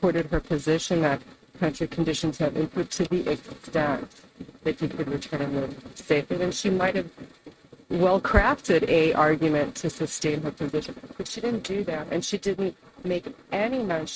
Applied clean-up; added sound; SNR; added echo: neural mask model RNNoise.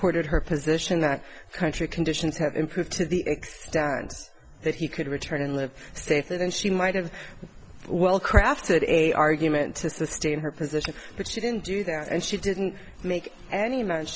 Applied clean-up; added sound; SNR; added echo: none; none; none; none.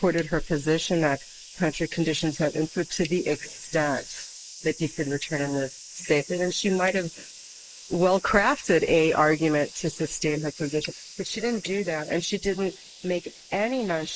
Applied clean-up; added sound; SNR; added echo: neural mask model Resemble Enhance denoiser.